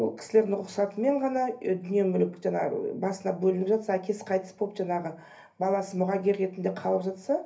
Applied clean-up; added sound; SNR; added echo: none; none; none; reverberation time 0.3 s.